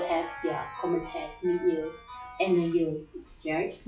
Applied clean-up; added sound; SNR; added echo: classical method log-MMSE.